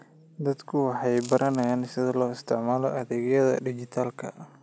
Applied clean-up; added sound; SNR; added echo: none; Crackle; 19 dB; none.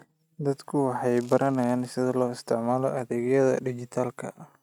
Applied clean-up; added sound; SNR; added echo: neural mask model RNNoise.